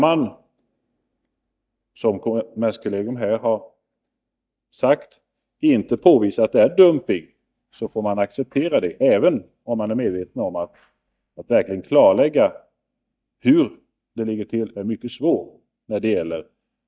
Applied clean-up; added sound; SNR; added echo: neural mask model DeepFilterNet 3.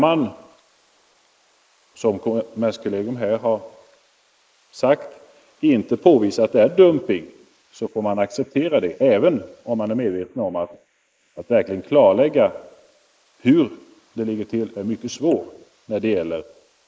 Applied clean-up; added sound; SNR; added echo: neural mask model Resemble Enhance denoiser.